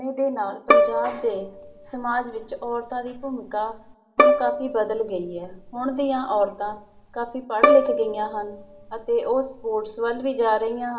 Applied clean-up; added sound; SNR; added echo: none; Bowed string instrument; 0 dB; reverberation time 0.6 s.